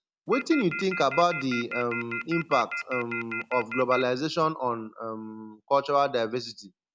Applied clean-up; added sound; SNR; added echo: none; Telephone; 7 dB; none.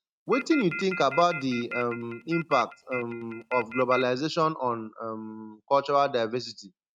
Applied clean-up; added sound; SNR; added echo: neural mask model RNNoise.